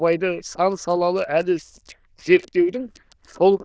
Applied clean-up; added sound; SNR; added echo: neural diffusion model UNIVERSE++.